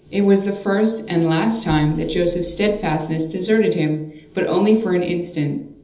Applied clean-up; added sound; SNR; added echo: none; none; none; reverberation time 1.2 s.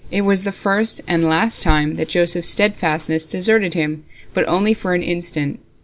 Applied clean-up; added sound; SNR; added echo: none; none; none; none.